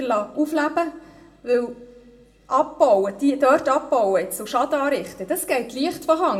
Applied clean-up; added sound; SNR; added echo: none; none; none; reverberation time 0.6 s.